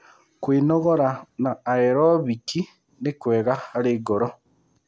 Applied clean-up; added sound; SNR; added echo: none; none; none; none.